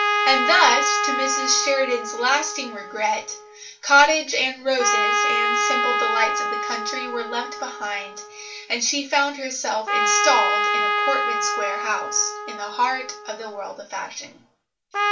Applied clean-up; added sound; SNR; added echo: none; Trumpet; 1 dB; reverberation time 0.2 s.